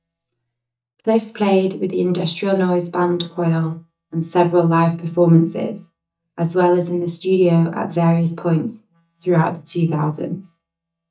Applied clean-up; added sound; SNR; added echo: neural mask model DeepFilterNet 3.